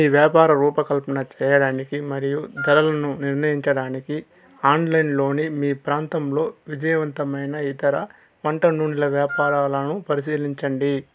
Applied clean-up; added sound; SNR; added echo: none; Wind instrument, woodwind instrument; 8 dB; none.